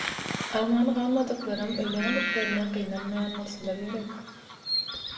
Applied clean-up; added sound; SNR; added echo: none; Bird vocalization, bird call, bird song; 5 dB; reverberation time 0.9 s.